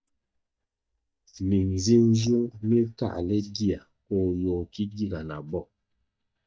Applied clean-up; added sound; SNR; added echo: neural mask model DeepFilterNet 3.